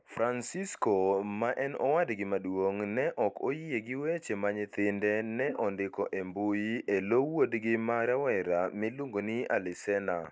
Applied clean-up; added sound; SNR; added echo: neural mask model Resemble Enhance denoiser.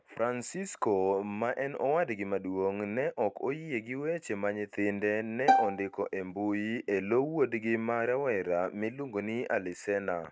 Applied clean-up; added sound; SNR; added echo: neural mask model RNNoise.